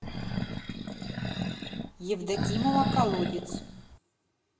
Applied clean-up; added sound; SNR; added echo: none; Animal; -1 dB; reverberation time 0.8 s.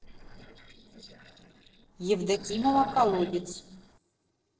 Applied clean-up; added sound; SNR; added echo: neural separator model SepFormer DNS4.